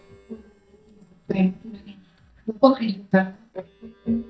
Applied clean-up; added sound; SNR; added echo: neural mask model DeepFilterNet 3.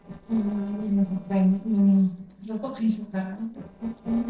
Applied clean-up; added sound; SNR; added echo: neural separator model SepFormer DNS4.